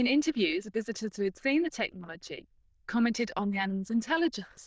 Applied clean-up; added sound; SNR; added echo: neural diffusion model UNIVERSE++.